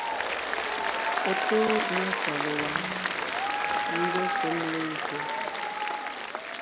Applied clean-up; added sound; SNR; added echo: none; Applause; -5 dB; none.